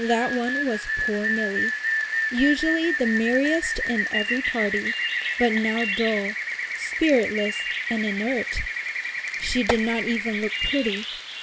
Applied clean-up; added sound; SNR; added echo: none; Tap + Rain; 1 dB; none.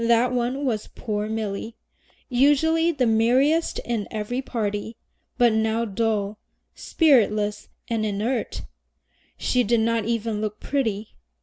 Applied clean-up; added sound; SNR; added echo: none; none; none; none.